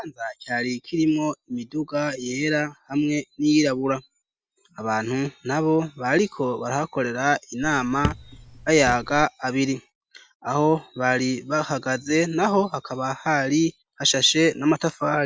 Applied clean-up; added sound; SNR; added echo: none; Raindrop / Drip; 9 dB; none.